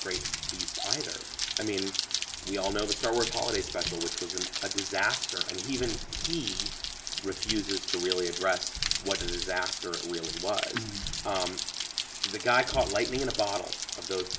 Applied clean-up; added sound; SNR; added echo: none; Rain; 2 dB; none.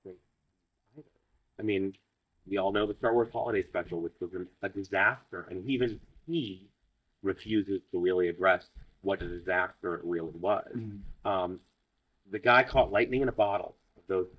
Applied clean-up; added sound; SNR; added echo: neural mask model DeepFilterNet 3.